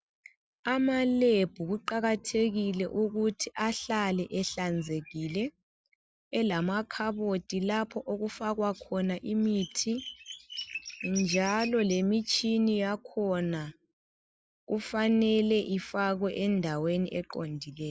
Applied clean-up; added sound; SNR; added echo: none; none; none; none.